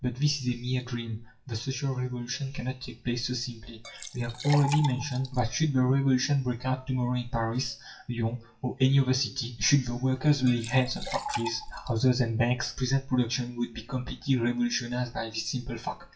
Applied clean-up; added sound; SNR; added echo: classical method WPE with log-MMSE.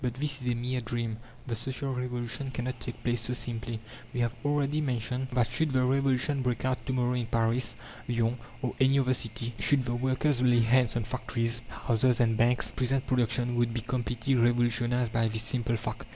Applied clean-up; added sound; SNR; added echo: none; none; none; none.